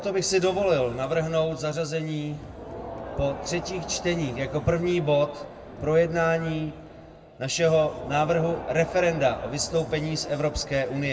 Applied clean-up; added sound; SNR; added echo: none; Crowd; 13 dB; reverberation time 1.0 s.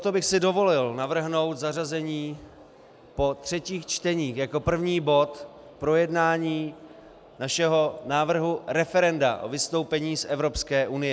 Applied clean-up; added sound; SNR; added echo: none; none; none; none.